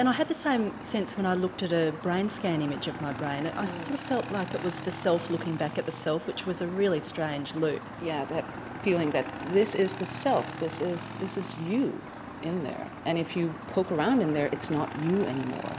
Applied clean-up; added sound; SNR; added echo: none; Motorcycle / Engine; 10 dB; none.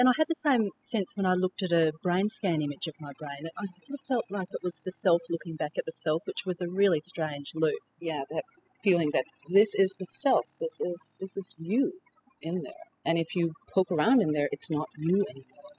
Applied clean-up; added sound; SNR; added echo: classical method spectral subtraction.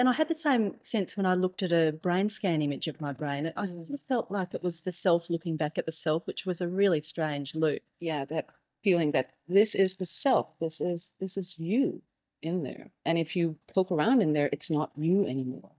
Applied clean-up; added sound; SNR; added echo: neural mask model DeepFilterNet 3.